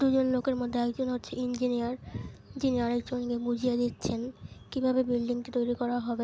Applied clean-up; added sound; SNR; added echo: none; none; none; none.